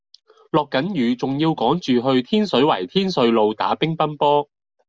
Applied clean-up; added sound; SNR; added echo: none; none; none; none.